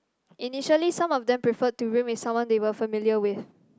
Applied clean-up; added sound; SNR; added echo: none; none; none; none.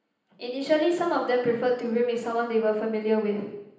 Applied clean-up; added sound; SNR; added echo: none; none; none; reverberation time 0.9 s.